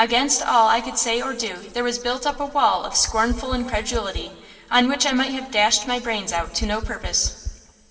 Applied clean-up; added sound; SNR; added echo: none; Tap; 12 dB; reverberation time 1.7 s.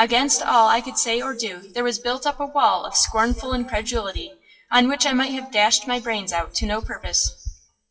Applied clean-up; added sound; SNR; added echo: classical method WPE with log-MMSE.